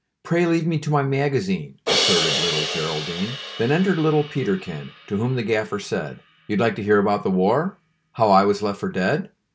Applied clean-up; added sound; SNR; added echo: none; Crash cymbal; 8 dB; none.